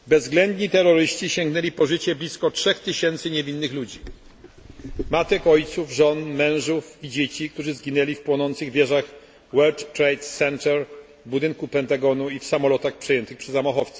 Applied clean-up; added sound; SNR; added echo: none; none; none; none.